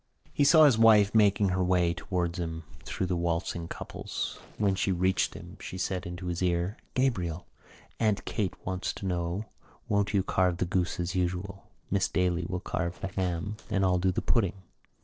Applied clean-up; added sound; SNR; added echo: neural separator model SepFormer DNS4.